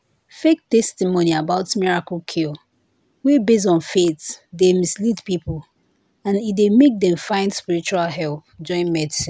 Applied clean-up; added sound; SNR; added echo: none; none; none; none.